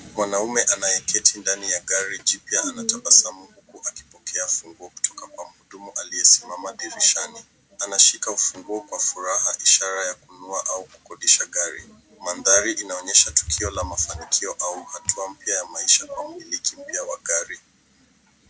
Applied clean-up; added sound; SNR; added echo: none; none; none; none.